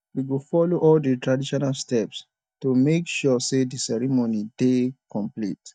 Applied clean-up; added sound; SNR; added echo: neural mask model DeepFilterNet 3.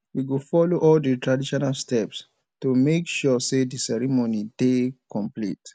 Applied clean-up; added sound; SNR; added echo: none; none; none; none.